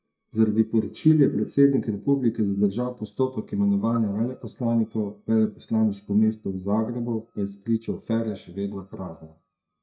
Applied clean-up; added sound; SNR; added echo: neural mask model DeepFilterNet 3.